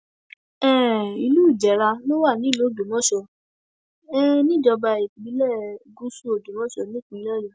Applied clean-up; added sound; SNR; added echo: none; none; none; none.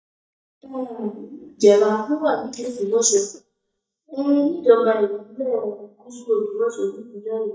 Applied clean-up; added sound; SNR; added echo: neural mask model DeepFilterNet 3.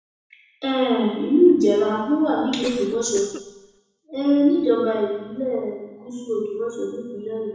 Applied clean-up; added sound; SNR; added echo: none; Cough; 18 dB; reverberation time 1.1 s.